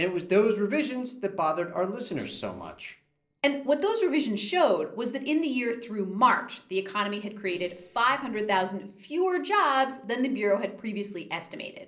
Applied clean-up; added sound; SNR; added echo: neural separator model SepFormer DNS4.